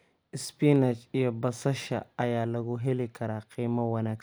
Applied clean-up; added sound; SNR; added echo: none; none; none; none.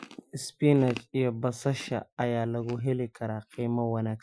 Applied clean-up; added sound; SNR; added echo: classical method Wiener filter.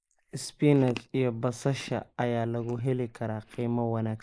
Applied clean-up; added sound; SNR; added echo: neural mask model Resemble Enhance denoiser.